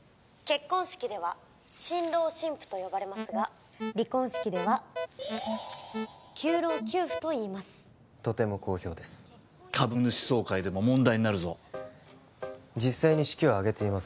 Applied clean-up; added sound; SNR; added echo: none; Alarm; 7 dB; none.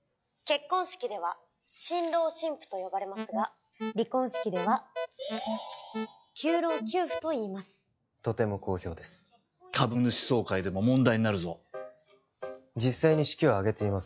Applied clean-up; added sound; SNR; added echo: classical method log-MMSE.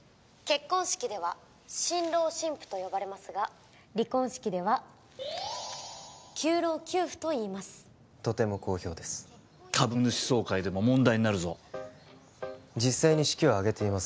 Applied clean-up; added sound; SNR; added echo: none; none; none; none.